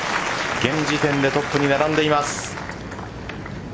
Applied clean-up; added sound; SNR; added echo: none; none; none; none.